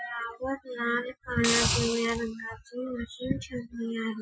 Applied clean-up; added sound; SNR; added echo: classical method Wiener filter.